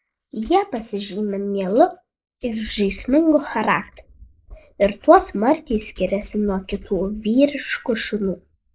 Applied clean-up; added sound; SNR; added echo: neural mask model Resemble Enhance denoiser.